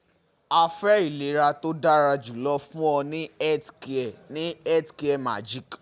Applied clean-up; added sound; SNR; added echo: none; none; none; none.